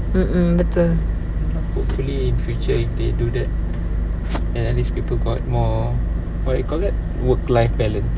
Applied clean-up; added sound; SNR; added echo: none; none; none; none.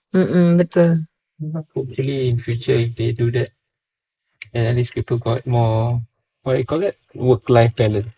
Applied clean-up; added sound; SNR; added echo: neural mask model Resemble Enhance denoiser.